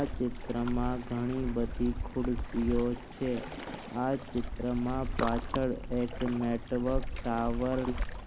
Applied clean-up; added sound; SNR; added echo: none; Waves, surf; 4 dB; none.